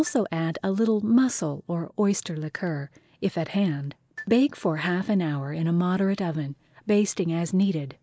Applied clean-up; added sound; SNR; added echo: neural mask model DeepFilterNet 3.